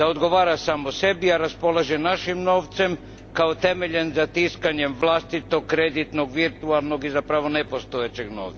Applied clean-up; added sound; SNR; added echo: none; Mechanisms; 19 dB; none.